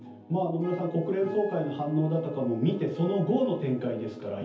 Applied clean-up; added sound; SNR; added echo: none; Wind instrument, woodwind instrument; 19 dB; reverberation time 0.5 s.